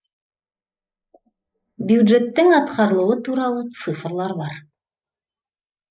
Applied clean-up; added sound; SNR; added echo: neural mask model Resemble Enhance denoiser.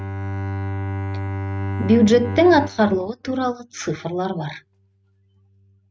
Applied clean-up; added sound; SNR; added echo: neural mask model RNNoise.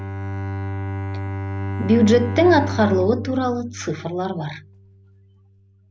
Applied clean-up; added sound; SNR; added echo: none; Bowed string instrument; 6 dB; none.